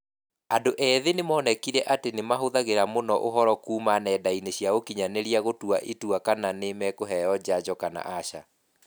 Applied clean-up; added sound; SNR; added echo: none; none; none; none.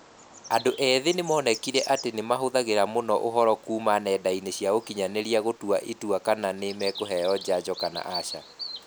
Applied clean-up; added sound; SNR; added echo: none; Bird vocalization, bird call, bird song; 16 dB; none.